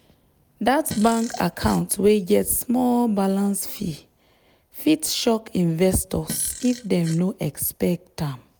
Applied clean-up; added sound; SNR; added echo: none; Fart; 15 dB; none.